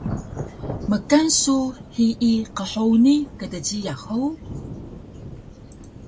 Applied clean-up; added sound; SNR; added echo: none; Thunder / Rain; 13 dB; none.